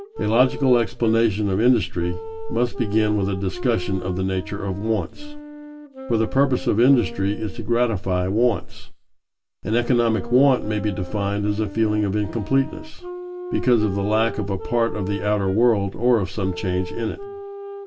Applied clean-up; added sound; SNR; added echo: none; Wind instrument, woodwind instrument; 14 dB; reverberation time 0.2 s.